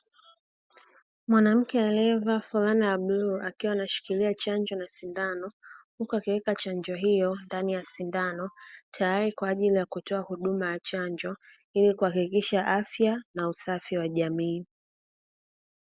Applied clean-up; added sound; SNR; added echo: none; none; none; none.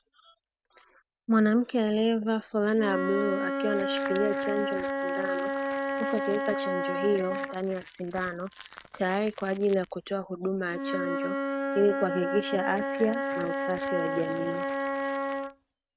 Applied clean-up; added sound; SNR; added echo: neural mask model RNNoise.